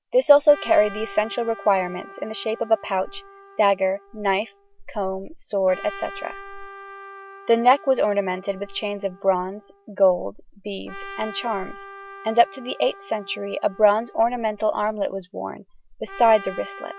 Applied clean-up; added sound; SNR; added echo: none; Trumpet; 18 dB; none.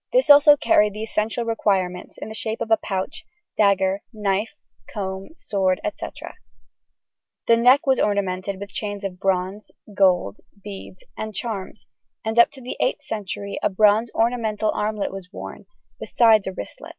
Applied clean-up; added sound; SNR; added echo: none; none; none; none.